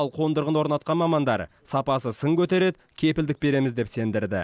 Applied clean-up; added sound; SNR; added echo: none; none; none; none.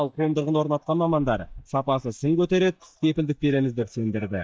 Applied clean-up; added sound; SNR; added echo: neural mask model DeepFilterNet 3.